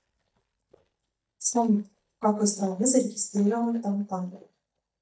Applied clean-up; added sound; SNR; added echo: neural mask model DeepFilterNet 3.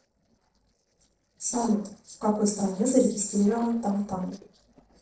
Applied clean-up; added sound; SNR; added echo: neural separator model SepFormer DNS4.